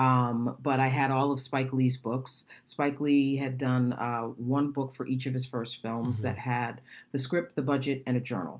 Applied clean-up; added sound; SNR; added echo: none; none; none; none.